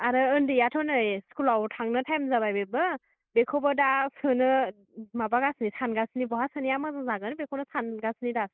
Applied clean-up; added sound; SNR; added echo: neural mask model Resemble Enhance denoiser.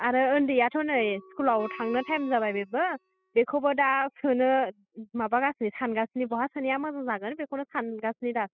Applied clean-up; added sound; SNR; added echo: classical method spectral subtraction.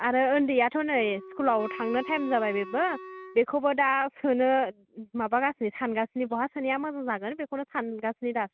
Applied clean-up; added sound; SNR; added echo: none; Wind instrument, woodwind instrument; 14 dB; none.